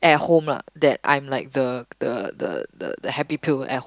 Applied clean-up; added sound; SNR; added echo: none; none; none; none.